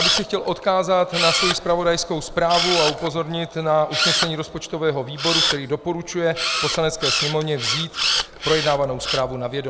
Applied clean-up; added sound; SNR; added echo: none; Camera; 3 dB; none.